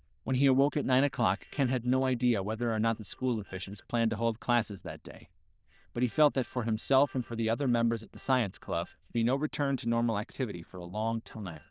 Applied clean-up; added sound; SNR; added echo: neural diffusion model UNIVERSE++.